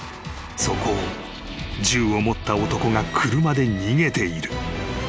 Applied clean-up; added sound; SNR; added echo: none; none; none; none.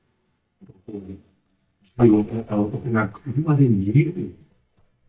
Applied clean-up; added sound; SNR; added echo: neural mask model DeepFilterNet 3.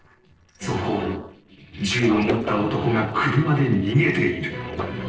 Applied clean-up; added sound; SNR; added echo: neural separator model SepFormer DNS4.